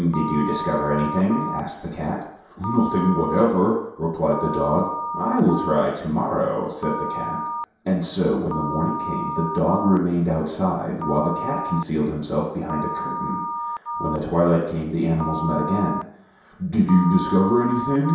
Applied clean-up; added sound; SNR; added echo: none; Telephone; 8 dB; reverberation time 0.7 s.